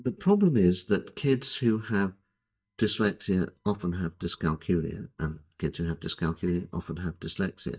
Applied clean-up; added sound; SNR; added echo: neural mask model DeepFilterNet 3.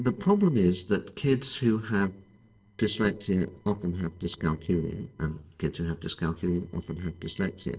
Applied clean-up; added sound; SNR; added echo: neural separator model SepFormer DNS4.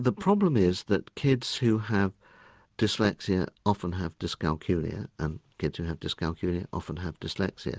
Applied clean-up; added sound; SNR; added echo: none; none; none; none.